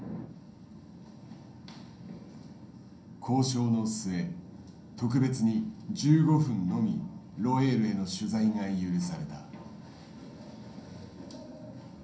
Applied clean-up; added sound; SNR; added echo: none; none; none; reverberation time 0.6 s.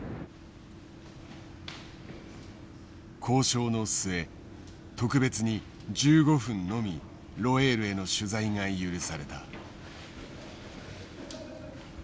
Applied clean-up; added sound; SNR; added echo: none; none; none; none.